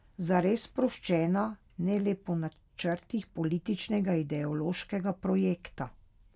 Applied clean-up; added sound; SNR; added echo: none; none; none; none.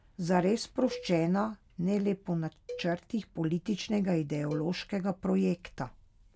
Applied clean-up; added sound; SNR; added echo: none; Cowbell; 18 dB; none.